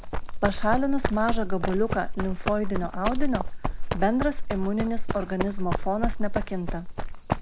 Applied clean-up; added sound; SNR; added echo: none; Run; -2 dB; none.